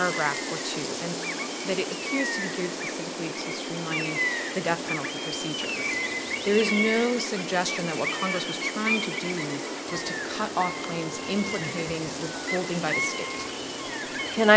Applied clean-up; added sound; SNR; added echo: none; Gull, seagull; 2 dB; none.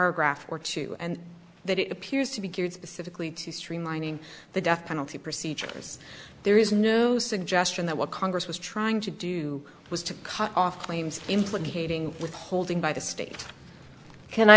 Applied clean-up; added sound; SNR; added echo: none; none; none; none.